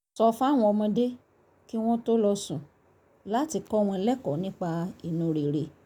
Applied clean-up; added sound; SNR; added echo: none; none; none; none.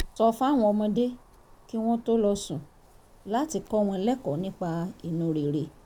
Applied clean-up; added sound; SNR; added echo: none; Wind; 18 dB; none.